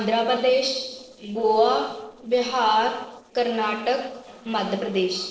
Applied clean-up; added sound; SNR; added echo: neural separator model SepFormer DNS4.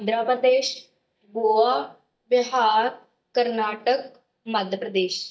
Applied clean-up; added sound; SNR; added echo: neural mask model DeepFilterNet 3.